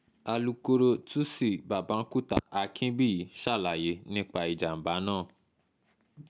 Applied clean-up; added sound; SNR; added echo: none; none; none; none.